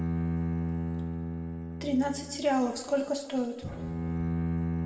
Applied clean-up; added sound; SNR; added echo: none; Bowed string instrument; 0 dB; reverberation time 1.7 s.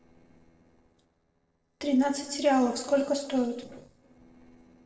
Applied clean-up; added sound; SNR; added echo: neural separator model SepFormer DNS4.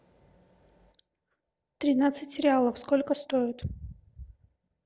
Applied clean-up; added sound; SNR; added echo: none; none; none; none.